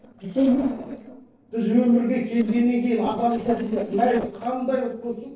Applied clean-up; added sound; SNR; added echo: neural separator model SepFormer DNS4.